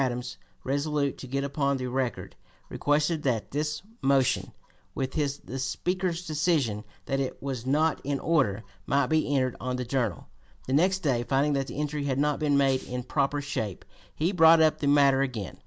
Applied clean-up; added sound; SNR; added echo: none; Rattle (instrument); 19 dB; none.